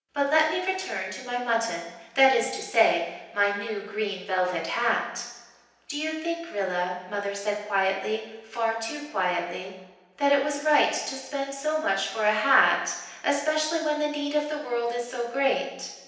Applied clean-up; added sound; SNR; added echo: none; none; none; reverberation time 0.9 s.